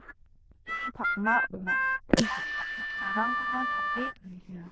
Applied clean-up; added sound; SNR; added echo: neural diffusion model UNIVERSE++.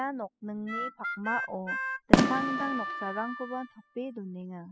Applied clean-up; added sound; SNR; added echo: classical method spectral subtraction.